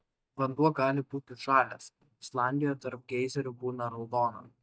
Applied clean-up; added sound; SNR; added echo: neural mask model DeepFilterNet 3.